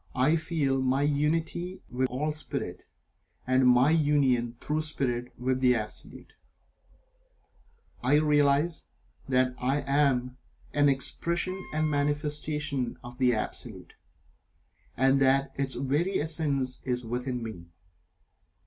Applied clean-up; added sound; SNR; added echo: none; Wind instrument, woodwind instrument; 19 dB; none.